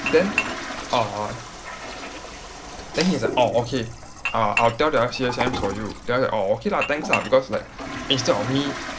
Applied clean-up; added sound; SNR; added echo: none; Toilet flush + Dishes, pots, and pans / Chink, clink; 7 dB; none.